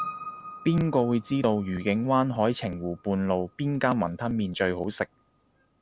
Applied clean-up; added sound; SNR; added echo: none; Piano; 18 dB; none.